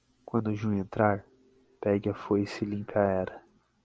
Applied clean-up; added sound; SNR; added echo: none; none; none; none.